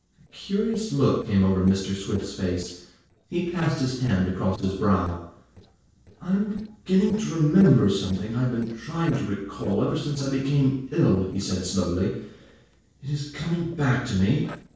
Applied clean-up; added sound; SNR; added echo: neural separator model SepFormer DNS4.